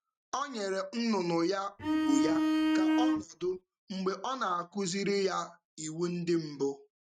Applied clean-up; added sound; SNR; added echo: neural mask model RNNoise.